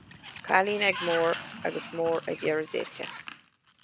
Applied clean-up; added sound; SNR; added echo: none; Sliding door; 11 dB; none.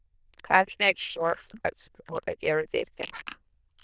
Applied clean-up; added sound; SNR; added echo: neural diffusion model UNIVERSE++.